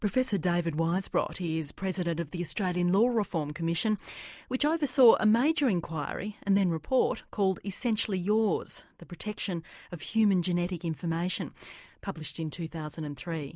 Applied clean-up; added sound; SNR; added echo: none; none; none; none.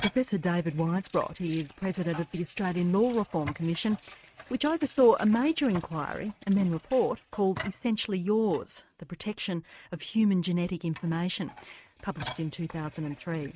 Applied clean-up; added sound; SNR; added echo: neural mask model RNNoise.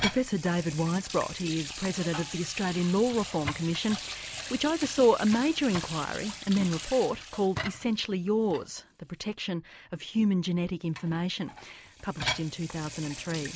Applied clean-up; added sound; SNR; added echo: none; Sink (filling or washing) / Water tap, faucet; 10 dB; none.